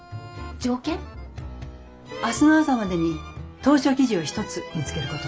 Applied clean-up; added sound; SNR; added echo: none; none; none; none.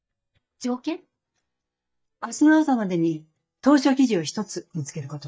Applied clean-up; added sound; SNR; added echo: neural mask model DeepFilterNet 3.